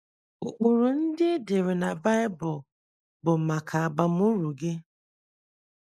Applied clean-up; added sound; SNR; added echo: neural mask model Resemble Enhance denoiser.